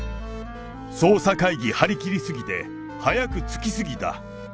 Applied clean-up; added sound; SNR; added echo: none; Wind instrument, woodwind instrument; 13 dB; none.